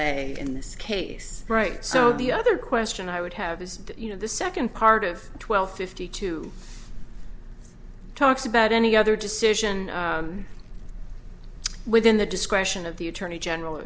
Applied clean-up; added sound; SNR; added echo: none; none; none; none.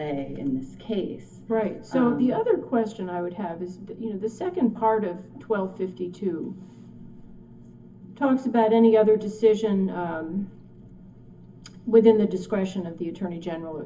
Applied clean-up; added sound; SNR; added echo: none; none; none; reverberation time 0.3 s.